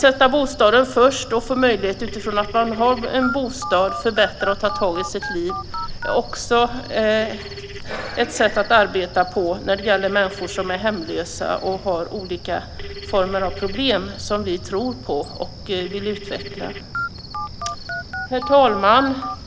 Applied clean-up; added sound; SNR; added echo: none; Cricket + Telephone; 11 dB; none.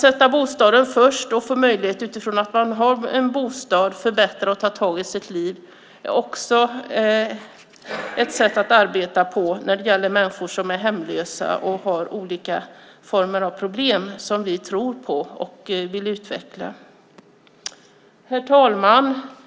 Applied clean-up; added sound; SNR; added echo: none; none; none; none.